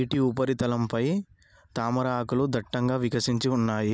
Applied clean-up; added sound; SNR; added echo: none; none; none; none.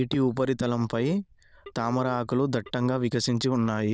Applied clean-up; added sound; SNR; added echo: neural diffusion model UNIVERSE++.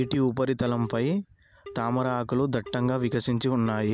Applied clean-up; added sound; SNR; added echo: none; Telephone; 17 dB; none.